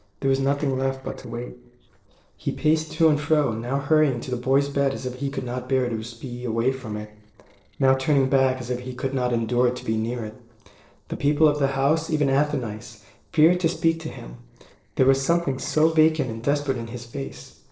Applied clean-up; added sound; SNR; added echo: neural separator model SepFormer DNS4.